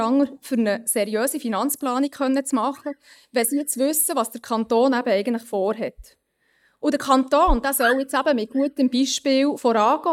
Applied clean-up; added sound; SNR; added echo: neural mask model DeepFilterNet 3.